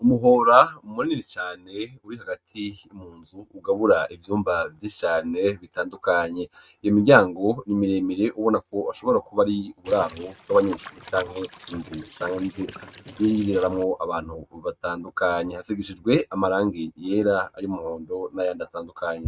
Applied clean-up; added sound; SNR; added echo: neural mask model RNNoise.